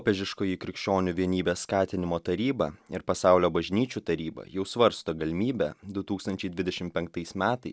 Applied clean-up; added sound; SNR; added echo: none; none; none; none.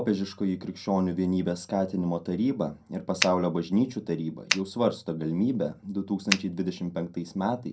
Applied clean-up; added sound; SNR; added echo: none; Finger snapping; 1 dB; reverberation time 0.2 s.